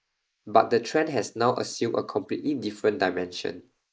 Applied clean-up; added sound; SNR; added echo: neural mask model Resemble Enhance denoiser.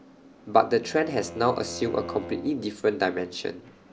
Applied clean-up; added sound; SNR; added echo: none; Bowed string instrument; 16 dB; none.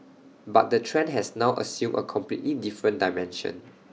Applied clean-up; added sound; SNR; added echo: none; none; none; none.